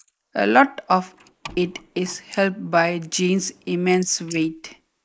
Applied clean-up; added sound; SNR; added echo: neural mask model Resemble Enhance denoiser.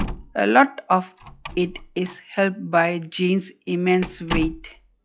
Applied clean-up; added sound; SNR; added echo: classical method log-MMSE.